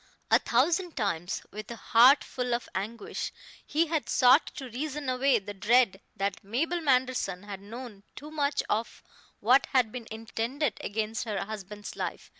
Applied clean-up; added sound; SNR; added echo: none; none; none; none.